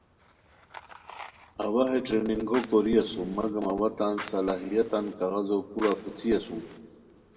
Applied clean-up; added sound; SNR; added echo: none; Fire; 18 dB; reverberation time 1.3 s.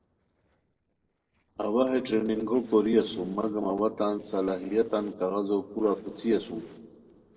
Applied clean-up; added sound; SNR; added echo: neural separator model SepFormer DNS4.